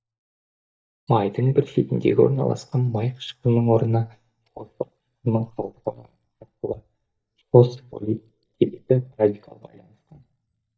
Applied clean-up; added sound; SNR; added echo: neural mask model DeepFilterNet 3.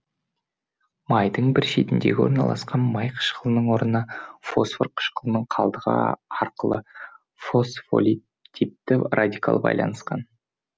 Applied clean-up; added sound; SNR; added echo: none; none; none; none.